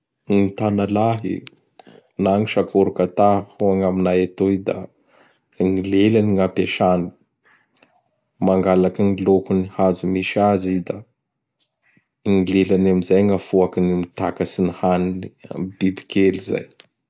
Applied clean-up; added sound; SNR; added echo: none; none; none; none.